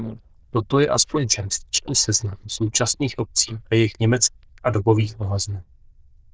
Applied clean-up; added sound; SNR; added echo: neural diffusion model UNIVERSE++.